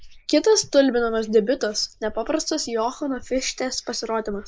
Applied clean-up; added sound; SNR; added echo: neural mask model Resemble Enhance denoiser.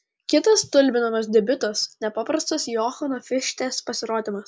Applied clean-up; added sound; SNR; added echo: none; none; none; none.